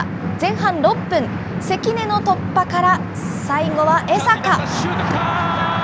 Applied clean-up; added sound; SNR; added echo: none; none; none; none.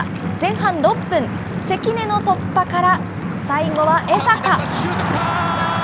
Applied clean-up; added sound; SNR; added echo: none; Liquid; 17 dB; none.